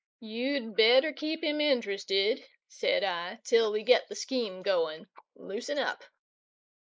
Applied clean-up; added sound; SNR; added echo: neural mask model Resemble Enhance denoiser.